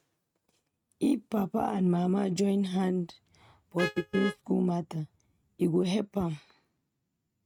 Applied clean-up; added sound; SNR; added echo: neural mask model RNNoise.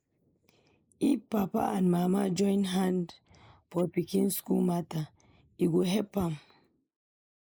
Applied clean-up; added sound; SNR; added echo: neural mask model Resemble Enhance denoiser.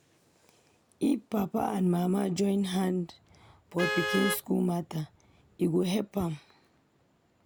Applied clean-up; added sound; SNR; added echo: none; Vehicle horn, car horn, honking; 7 dB; none.